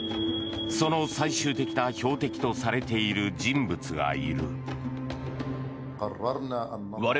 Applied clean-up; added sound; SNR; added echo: none; none; none; none.